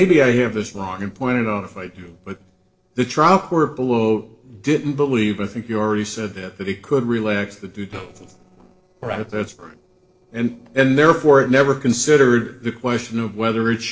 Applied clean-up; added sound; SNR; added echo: neural separator model SepFormer DNS4.